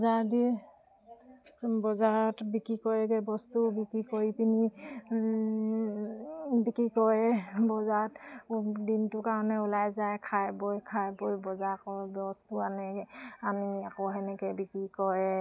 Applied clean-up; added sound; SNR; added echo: none; none; none; none.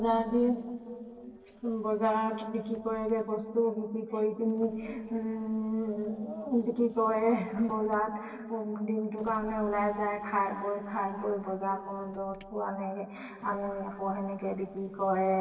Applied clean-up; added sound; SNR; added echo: neural separator model SepFormer DNS4.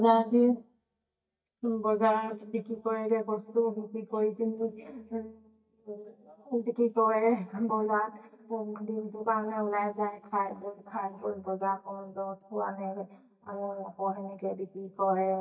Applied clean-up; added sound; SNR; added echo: neural mask model DeepFilterNet 3.